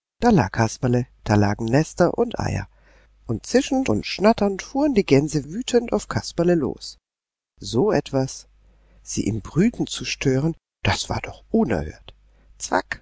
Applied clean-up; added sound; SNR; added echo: none; none; none; none.